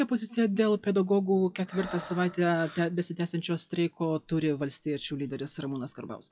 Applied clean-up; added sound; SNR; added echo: classical method WPE with log-MMSE.